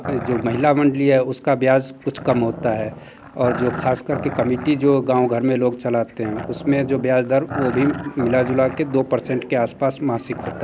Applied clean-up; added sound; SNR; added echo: none; Growling; 13 dB; none.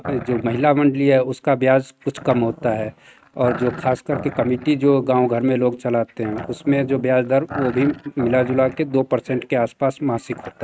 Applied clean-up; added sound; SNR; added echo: neural mask model RNNoise.